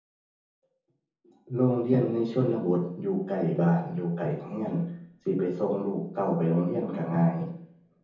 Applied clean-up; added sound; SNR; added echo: none; none; none; reverberation time 0.7 s.